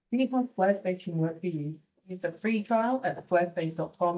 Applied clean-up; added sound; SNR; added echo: neural mask model DeepFilterNet 3.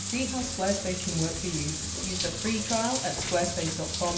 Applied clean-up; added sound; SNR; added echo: none; Bathtub (filling or washing); 3 dB; reverberation time 0.8 s.